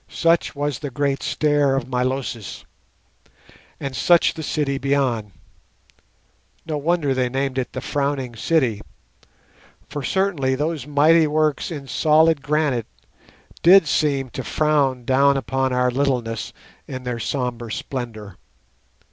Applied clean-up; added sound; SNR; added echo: none; none; none; none.